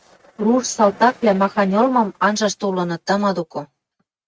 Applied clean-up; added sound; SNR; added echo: neural mask model RNNoise.